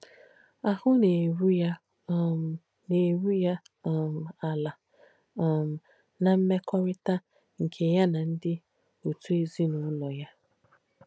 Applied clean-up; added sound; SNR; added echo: none; none; none; none.